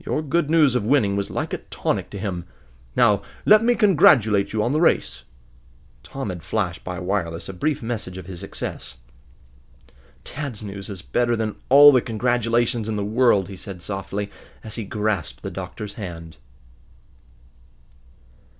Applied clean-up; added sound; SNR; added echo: none; none; none; none.